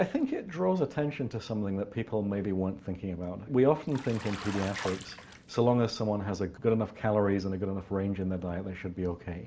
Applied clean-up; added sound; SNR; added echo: none; Bathtub (filling or washing); 14 dB; none.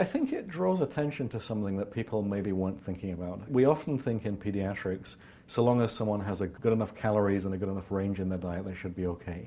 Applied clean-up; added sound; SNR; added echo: none; none; none; none.